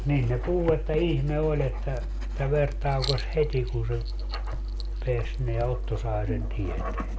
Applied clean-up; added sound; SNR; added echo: none; Writing + Writing; 14 dB; none.